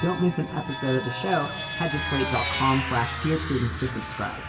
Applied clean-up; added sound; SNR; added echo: none; Vehicle; 7 dB; reverberation time 1.2 s.